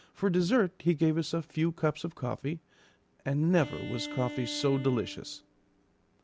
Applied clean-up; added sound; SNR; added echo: none; Bowed string instrument; 13 dB; none.